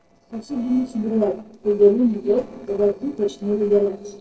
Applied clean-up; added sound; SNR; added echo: neural separator model SepFormer DNS4.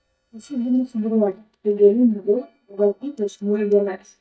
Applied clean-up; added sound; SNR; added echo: neural mask model DeepFilterNet 3.